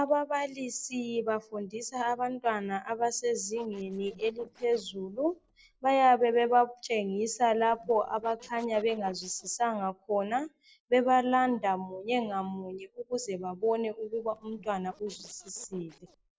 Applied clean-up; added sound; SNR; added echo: neural separator model SepFormer DNS4.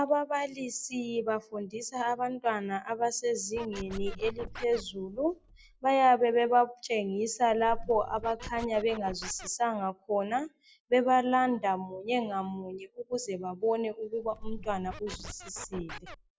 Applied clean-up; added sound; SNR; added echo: none; Car + Scratching (performance technique); 11 dB; none.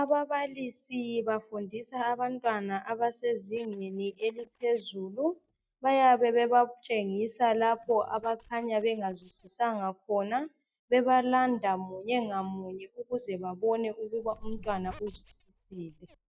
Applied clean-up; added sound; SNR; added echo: neural mask model DeepFilterNet 3.